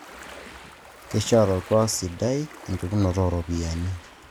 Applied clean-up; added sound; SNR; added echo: none; Ocean; 18 dB; none.